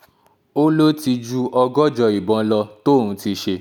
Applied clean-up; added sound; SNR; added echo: none; none; none; none.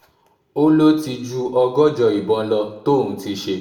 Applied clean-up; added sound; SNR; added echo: none; none; none; reverberation time 0.6 s.